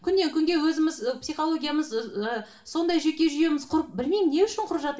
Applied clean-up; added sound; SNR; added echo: none; none; none; reverberation time 0.3 s.